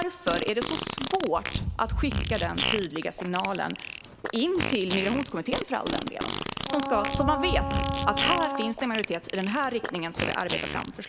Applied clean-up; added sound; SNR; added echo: none; Fart + Wind instrument, woodwind instrument; 2 dB; none.